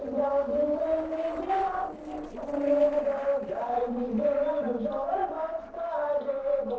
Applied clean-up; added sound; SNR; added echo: neural separator model SepFormer DNS4.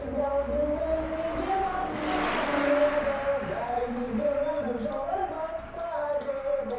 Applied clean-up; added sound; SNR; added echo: none; Truck; 7 dB; reverberation time 2.8 s.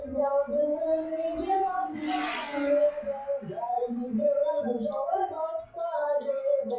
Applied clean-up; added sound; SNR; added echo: classical method WPE with log-MMSE.